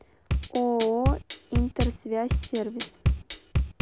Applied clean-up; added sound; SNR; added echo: none; Bass drum / Drum kit; -2 dB; none.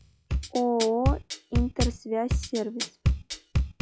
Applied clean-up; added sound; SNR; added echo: classical method log-MMSE.